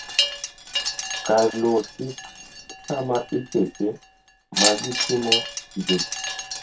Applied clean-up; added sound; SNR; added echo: none; Wind chime; 2 dB; none.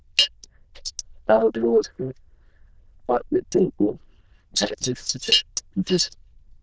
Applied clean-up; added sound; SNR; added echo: neural diffusion model UNIVERSE++.